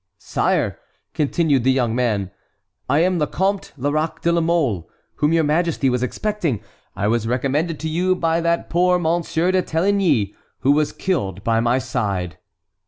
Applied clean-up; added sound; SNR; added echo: none; none; none; none.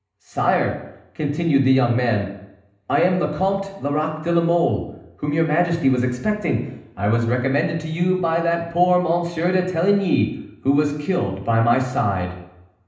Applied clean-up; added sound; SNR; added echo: none; none; none; reverberation time 0.8 s.